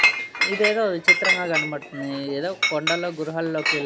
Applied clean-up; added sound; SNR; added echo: none; Chink, clink; -2 dB; none.